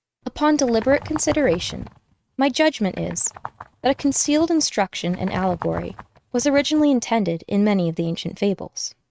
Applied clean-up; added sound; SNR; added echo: neural mask model RNNoise.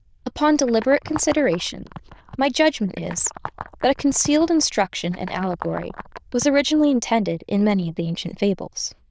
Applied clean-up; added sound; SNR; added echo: neural diffusion model UNIVERSE++.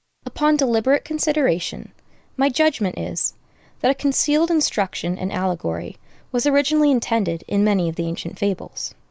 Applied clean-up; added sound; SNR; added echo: none; none; none; none.